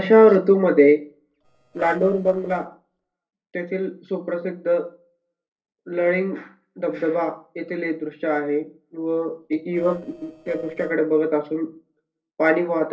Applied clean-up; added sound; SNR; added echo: neural separator model SepFormer DNS4.